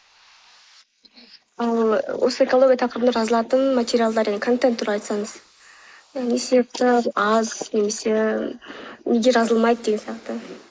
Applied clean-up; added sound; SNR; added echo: neural mask model Resemble Enhance denoiser.